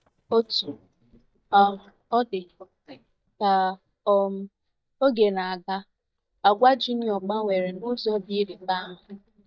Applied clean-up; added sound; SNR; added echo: neural mask model DeepFilterNet 3.